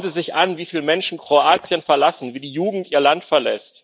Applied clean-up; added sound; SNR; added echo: neural mask model DeepFilterNet 3.